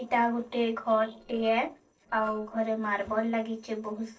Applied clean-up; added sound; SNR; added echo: neural separator model SepFormer DNS4.